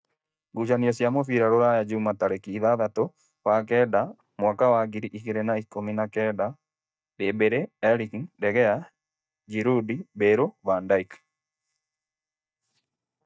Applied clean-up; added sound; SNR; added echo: neural mask model DeepFilterNet 3.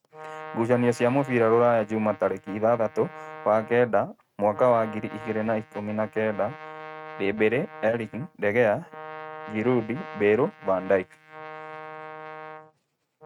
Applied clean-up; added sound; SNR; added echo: neural mask model RNNoise.